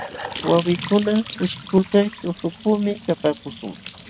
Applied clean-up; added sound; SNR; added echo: none; Trickle, dribble / Bathtub (filling or washing) / Sink (filling or washing) / Gurgling / Splash, splatter; 9 dB; none.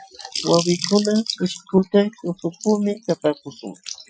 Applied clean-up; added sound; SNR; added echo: classical method Wiener filter.